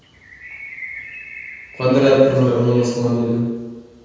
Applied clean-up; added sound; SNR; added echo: none; Bird; 17 dB; reverberation time 1.2 s.